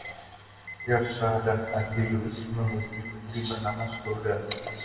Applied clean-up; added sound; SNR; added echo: none; Alarm; 15 dB; reverberation time 2.1 s.